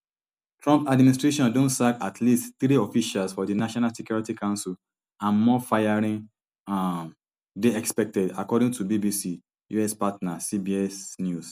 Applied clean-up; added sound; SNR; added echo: none; none; none; none.